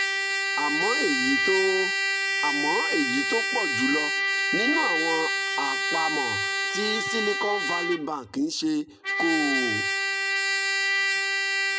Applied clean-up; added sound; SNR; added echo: none; Trumpet; -3 dB; none.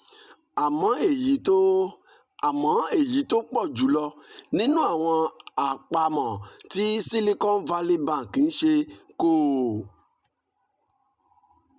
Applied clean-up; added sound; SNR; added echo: none; none; none; none.